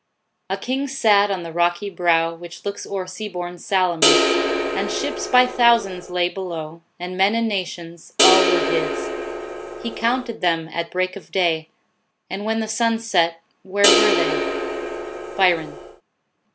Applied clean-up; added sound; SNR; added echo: none; Crash cymbal; -2 dB; none.